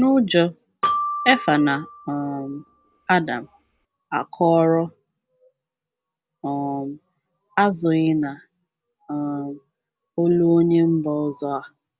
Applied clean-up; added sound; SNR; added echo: none; Glockenspiel; 7 dB; none.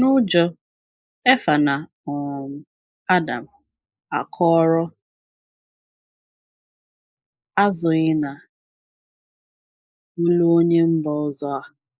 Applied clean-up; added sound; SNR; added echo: neural mask model Resemble Enhance denoiser.